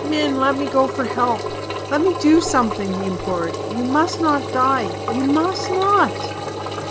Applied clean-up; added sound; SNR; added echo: none; Engine; 6 dB; none.